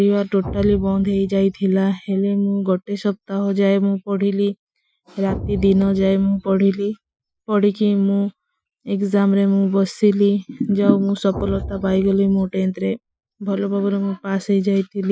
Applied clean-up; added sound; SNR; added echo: classical method Wiener filter.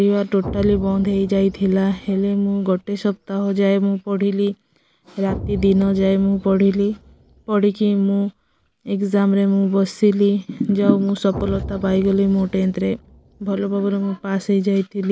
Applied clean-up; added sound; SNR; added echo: none; Explosion; 16 dB; none.